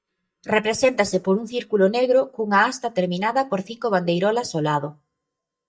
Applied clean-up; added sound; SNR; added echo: neural mask model DeepFilterNet 3.